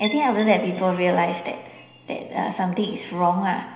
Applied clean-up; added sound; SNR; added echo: none; Chime; 19 dB; reverberation time 0.9 s.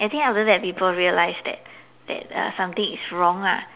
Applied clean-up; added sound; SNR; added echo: none; none; none; none.